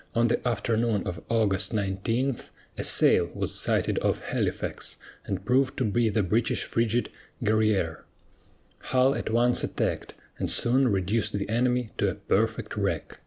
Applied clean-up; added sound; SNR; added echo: none; none; none; none.